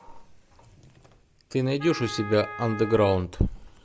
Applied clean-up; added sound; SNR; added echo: none; Wind instrument, woodwind instrument; 13 dB; none.